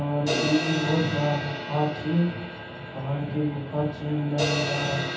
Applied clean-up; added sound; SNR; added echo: none; Crash cymbal; 6 dB; reverberation time 0.8 s.